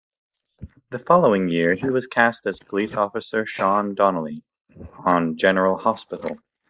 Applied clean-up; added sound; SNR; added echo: neural mask model Resemble Enhance denoiser.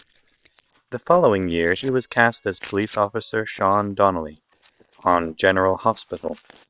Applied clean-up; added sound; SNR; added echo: neural separator model SepFormer WHAM!.